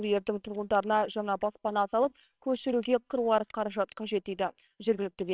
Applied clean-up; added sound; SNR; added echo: neural separator model SepFormer WHAMR!.